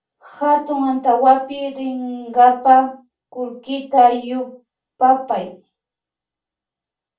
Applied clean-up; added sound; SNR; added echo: none; none; none; reverberation time 0.3 s.